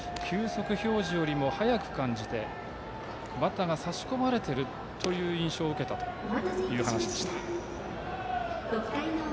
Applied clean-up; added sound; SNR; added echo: none; none; none; none.